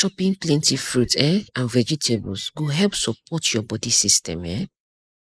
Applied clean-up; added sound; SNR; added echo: neural mask model Resemble Enhance denoiser.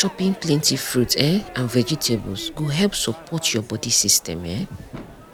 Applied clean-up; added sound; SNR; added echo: none; Crowd / Fireworks; 16 dB; none.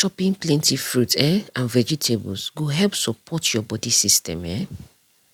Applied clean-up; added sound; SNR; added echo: none; none; none; none.